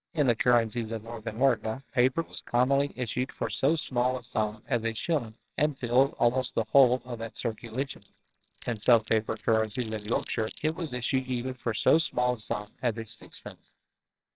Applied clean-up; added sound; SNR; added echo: neural separator model SepFormer WHAMR!.